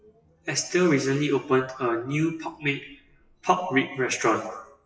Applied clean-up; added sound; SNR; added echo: classical method WPE with log-MMSE.